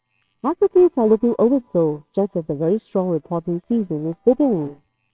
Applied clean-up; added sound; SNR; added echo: neural separator model SepFormer WHAMR!.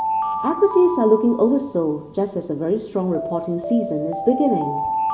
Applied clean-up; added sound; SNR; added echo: none; Alarm; 6 dB; reverberation time 1.2 s.